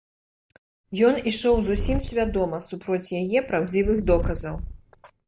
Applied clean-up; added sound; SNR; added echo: none; Purr; 7 dB; none.